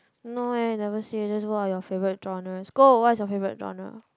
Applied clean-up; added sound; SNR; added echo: none; none; none; none.